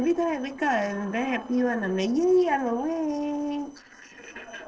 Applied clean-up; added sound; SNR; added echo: neural separator model SepFormer DNS4.